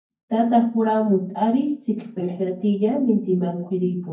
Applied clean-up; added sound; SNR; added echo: neural mask model DeepFilterNet 3.